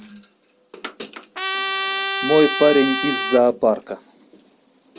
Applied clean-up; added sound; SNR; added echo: none; Trumpet; 2 dB; none.